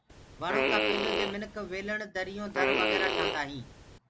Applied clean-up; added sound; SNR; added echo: none; Fart; -4 dB; none.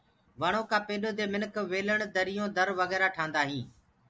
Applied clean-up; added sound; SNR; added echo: none; none; none; none.